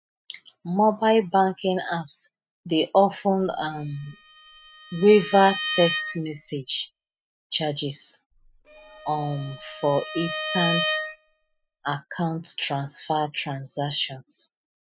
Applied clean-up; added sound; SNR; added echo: classical method spectral subtraction.